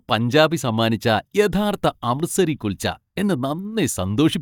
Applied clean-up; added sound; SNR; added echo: neural mask model DeepFilterNet 3.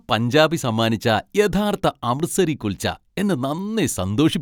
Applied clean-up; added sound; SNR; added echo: none; none; none; none.